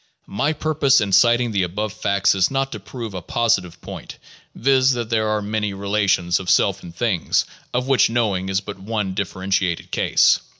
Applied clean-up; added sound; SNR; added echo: none; none; none; none.